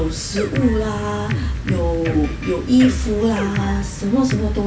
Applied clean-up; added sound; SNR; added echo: none; Drum kit; 5 dB; none.